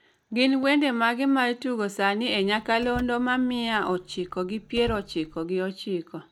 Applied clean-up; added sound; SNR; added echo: none; Car; 18 dB; none.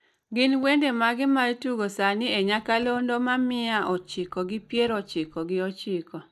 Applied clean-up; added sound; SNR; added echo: neural mask model DeepFilterNet 3.